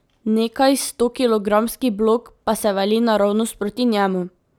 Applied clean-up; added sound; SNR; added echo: none; none; none; none.